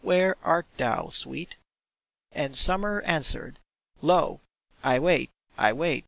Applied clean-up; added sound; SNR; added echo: none; none; none; none.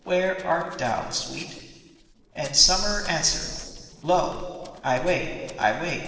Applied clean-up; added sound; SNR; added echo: neural separator model SepFormer DNS4.